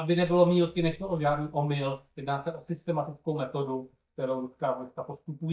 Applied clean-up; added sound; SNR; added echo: neural mask model DeepFilterNet 3.